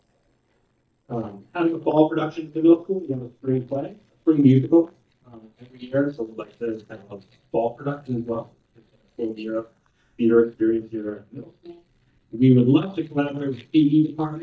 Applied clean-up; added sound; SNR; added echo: neural mask model DeepFilterNet 3.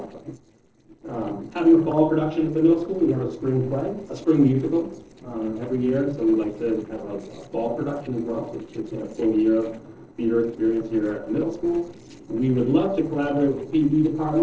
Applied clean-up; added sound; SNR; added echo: neural separator model SepFormer DNS4.